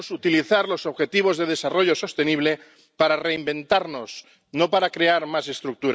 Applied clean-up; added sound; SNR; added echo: none; none; none; none.